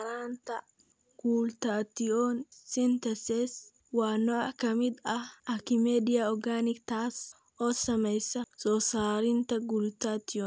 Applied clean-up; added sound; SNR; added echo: none; none; none; none.